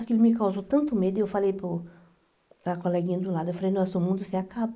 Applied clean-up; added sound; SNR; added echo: neural mask model Resemble Enhance denoiser.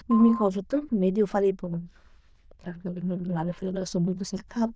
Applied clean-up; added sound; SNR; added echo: neural diffusion model UNIVERSE++.